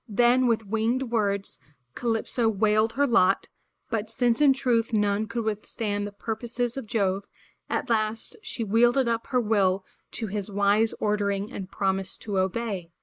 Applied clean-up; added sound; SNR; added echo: neural mask model Resemble Enhance denoiser.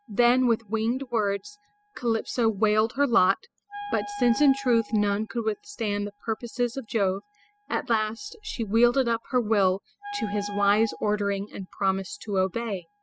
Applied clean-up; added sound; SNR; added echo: classical method spectral subtraction.